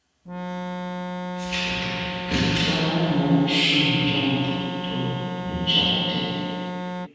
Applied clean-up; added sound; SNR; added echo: none; Organ; 5 dB; reverberation time 2.1 s.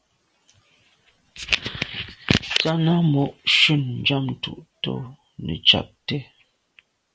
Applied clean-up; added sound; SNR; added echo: none; none; none; none.